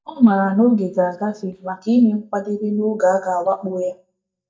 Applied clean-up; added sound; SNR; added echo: neural mask model DeepFilterNet 3.